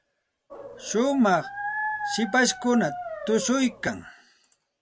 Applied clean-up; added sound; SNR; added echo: none; Dog; 8 dB; none.